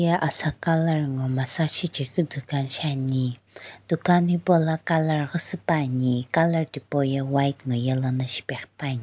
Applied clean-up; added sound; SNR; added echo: none; none; none; none.